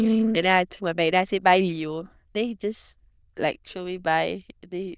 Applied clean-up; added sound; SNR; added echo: neural diffusion model UNIVERSE++.